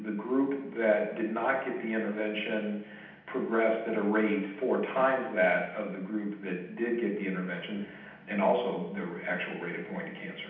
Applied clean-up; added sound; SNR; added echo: none; none; none; reverberation time 0.8 s.